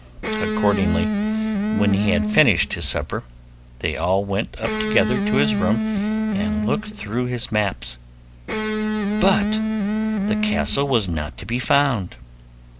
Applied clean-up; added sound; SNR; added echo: none; Electric guitar; 0 dB; none.